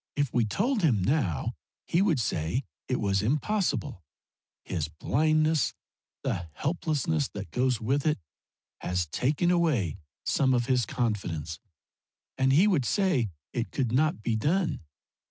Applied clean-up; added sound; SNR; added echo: none; none; none; none.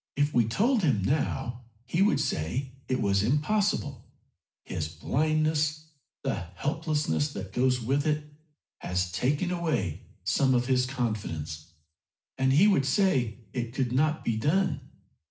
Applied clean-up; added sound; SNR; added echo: none; none; none; reverberation time 0.4 s.